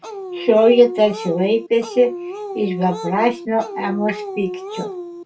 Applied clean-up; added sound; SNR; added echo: none; Dog; 10 dB; reverberation time 0.2 s.